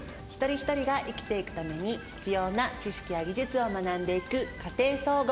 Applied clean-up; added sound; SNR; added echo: none; Train; 18 dB; none.